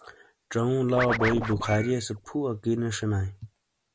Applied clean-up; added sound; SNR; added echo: none; Scratching (performance technique); 5 dB; none.